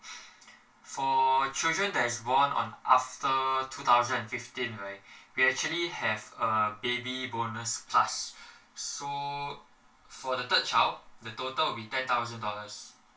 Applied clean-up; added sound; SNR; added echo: none; none; none; reverberation time 0.2 s.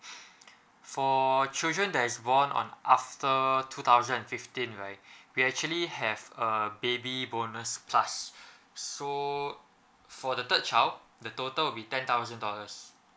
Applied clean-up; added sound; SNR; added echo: none; none; none; none.